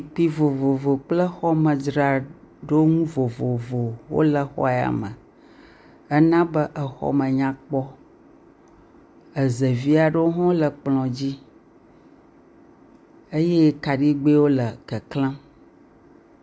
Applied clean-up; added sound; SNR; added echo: none; none; none; none.